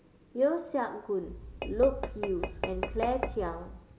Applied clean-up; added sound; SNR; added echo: none; Tap / Glass; 5 dB; none.